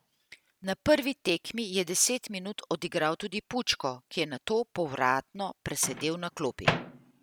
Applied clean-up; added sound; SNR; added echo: none; Microwave oven; 10 dB; none.